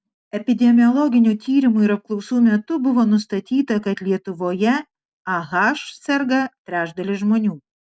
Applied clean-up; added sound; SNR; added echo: none; none; none; none.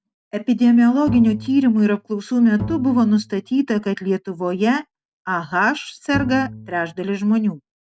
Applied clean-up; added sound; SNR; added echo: none; Bowed string instrument; 13 dB; none.